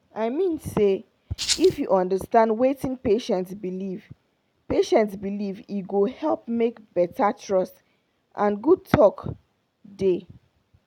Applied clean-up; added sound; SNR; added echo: none; Rattle (instrument); 4 dB; none.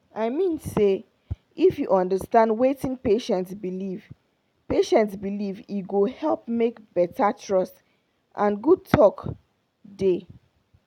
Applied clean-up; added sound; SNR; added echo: none; none; none; none.